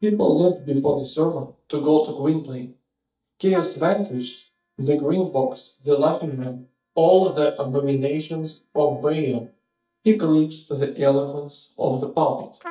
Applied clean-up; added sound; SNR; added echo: neural mask model DeepFilterNet 3.